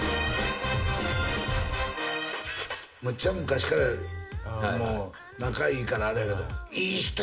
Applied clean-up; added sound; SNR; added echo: none; none; none; reverberation time 0.2 s.